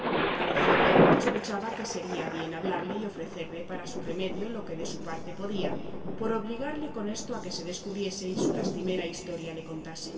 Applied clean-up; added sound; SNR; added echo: none; Thunder; -5 dB; reverberation time 2.2 s.